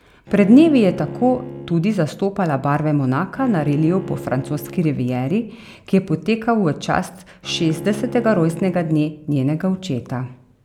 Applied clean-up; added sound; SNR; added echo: none; Bowed string instrument; 15 dB; none.